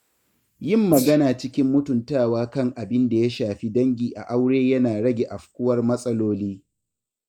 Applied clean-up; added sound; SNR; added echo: neural mask model Resemble Enhance denoiser.